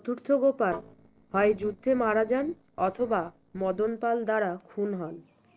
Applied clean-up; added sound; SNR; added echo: neural separator model SepFormer DNS4.